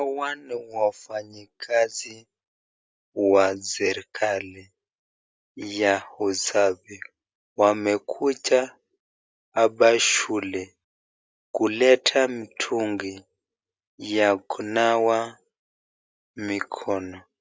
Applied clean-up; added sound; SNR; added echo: none; none; none; none.